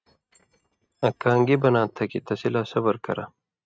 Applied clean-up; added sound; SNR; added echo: neural mask model RNNoise.